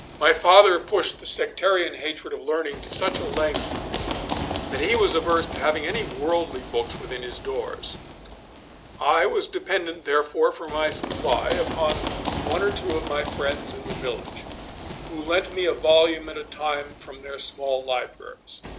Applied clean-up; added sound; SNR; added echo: none; Run; 10 dB; none.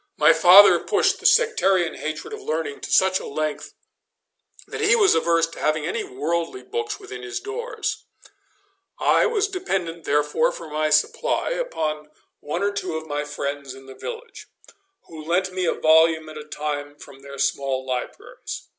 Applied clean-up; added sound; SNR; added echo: none; none; none; none.